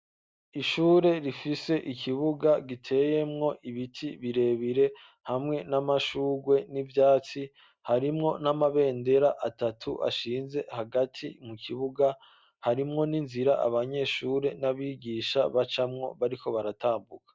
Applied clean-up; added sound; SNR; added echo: none; none; none; none.